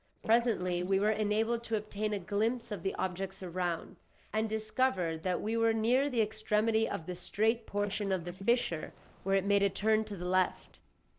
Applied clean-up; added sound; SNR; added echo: neural separator model SepFormer DNS4.